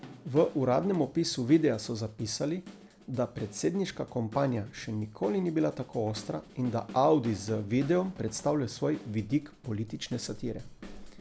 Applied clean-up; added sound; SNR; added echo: none; Drum / Drum kit; 19 dB; none.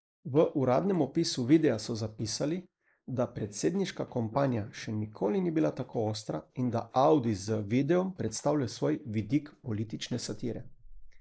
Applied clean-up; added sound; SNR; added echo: neural mask model Resemble Enhance denoiser.